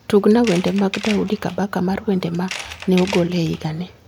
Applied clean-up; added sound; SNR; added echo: none; Tools; 15 dB; none.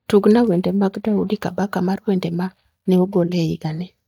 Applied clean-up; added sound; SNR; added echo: neural mask model DeepFilterNet 3.